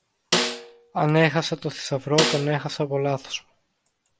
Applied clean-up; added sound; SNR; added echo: none; Snare drum; 2 dB; none.